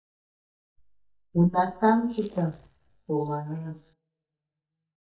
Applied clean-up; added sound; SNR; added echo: neural mask model DeepFilterNet 3.